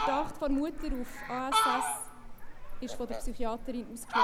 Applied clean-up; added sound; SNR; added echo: none; Fowl; -3 dB; none.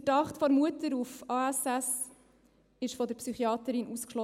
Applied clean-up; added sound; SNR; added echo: none; none; none; none.